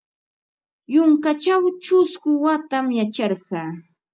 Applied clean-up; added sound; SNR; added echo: none; none; none; none.